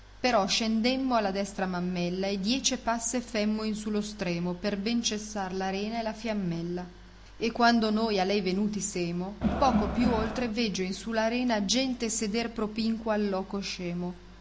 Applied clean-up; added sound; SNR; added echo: none; Crowd; 0 dB; none.